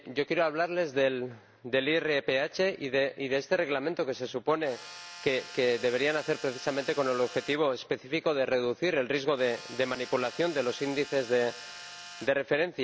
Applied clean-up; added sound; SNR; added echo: none; Tools; 15 dB; none.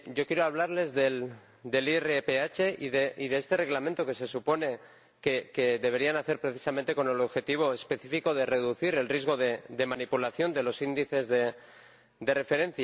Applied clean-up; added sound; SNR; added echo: none; none; none; none.